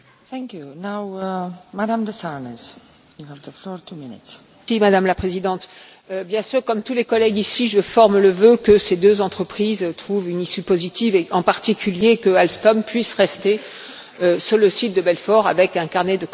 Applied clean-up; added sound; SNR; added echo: none; none; none; none.